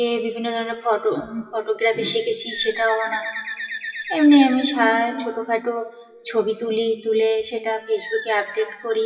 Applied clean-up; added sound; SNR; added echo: classical method WPE with log-MMSE.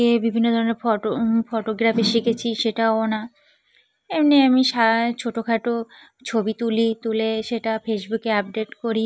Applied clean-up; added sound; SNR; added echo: none; none; none; none.